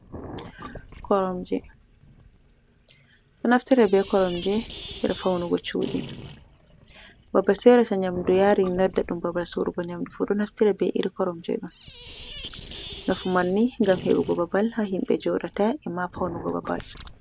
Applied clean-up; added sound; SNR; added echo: none; Sink (filling or washing); 15 dB; none.